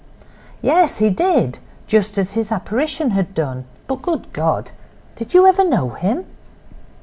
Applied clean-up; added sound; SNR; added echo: none; none; none; none.